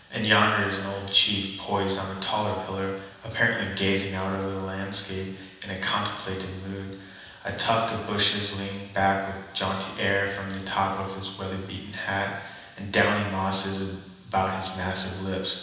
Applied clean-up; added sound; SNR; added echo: none; none; none; reverberation time 1.1 s.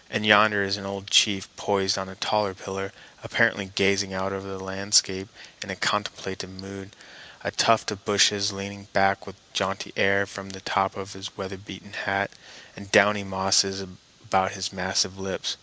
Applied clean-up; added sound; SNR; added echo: none; none; none; none.